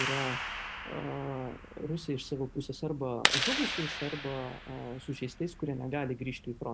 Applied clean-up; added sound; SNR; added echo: none; Clapping; 1 dB; none.